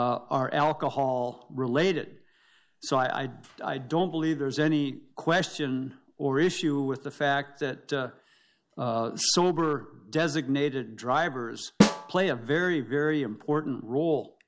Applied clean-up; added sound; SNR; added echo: none; Snare drum; 0 dB; none.